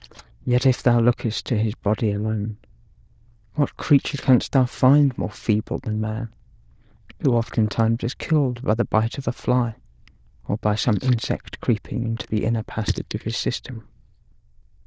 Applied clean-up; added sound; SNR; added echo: neural diffusion model UNIVERSE++.